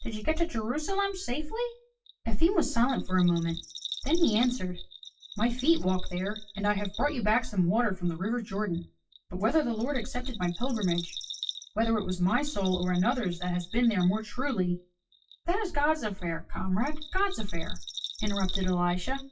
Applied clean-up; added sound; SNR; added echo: classical method WPE with log-MMSE.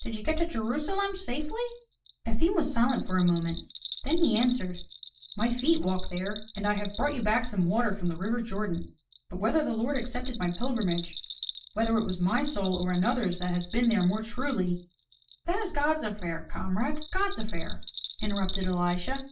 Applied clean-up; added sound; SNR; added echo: none; Bell; 17 dB; reverberation time 0.3 s.